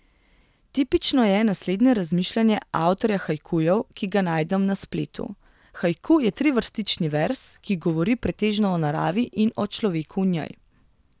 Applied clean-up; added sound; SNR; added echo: none; none; none; none.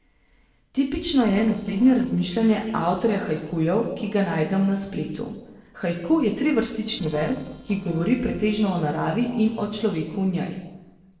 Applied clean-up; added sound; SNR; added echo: neural separator model SepFormer DNS4.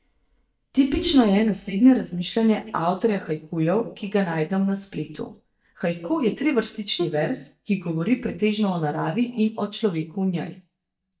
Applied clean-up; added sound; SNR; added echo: neural mask model DeepFilterNet 3.